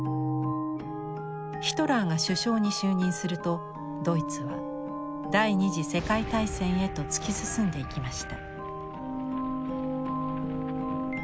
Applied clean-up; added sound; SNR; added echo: none; none; none; none.